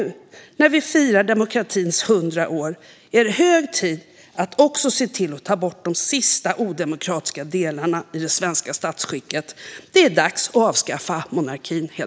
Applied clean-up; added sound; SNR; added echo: none; none; none; none.